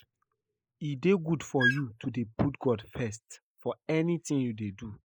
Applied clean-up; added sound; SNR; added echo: neural mask model Resemble Enhance denoiser.